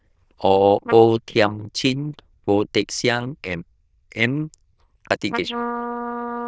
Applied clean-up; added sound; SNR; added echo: neural diffusion model UNIVERSE++.